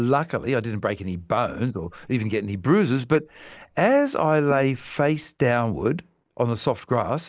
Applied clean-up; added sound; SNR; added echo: neural mask model Resemble Enhance denoiser.